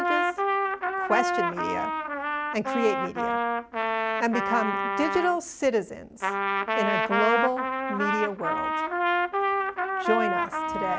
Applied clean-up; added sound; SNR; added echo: none; Trumpet; -3 dB; none.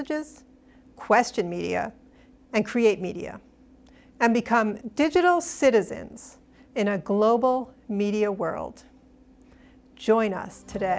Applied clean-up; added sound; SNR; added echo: none; none; none; none.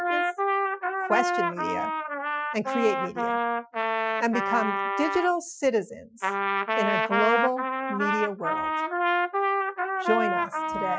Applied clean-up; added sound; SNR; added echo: classical method Wiener filter.